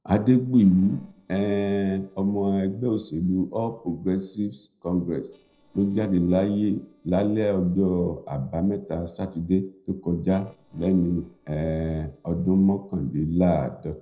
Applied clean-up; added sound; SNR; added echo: neural separator model SepFormer DNS4.